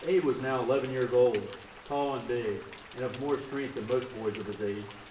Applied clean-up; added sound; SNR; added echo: none; Rain; 16 dB; reverberation time 0.8 s.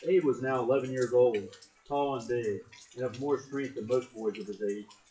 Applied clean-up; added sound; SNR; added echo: classical method WPE with log-MMSE.